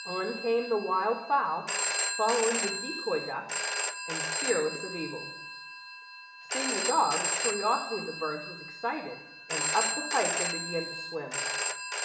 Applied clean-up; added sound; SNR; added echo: none; Telephone; 1 dB; reverberation time 0.8 s.